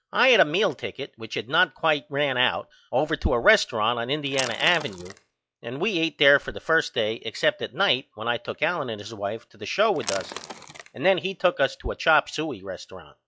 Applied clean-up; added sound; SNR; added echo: classical method log-MMSE.